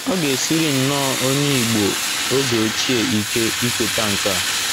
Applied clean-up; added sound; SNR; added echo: none; Fire; 1 dB; none.